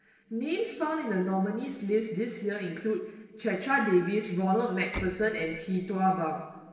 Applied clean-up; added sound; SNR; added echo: neural separator model SepFormer DNS4.